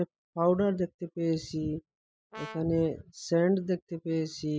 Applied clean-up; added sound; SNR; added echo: classical method spectral subtraction.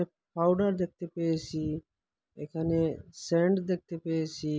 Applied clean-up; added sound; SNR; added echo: none; none; none; none.